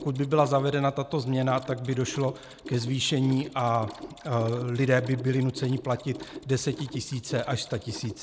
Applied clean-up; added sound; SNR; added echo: none; Mechanisms; 16 dB; none.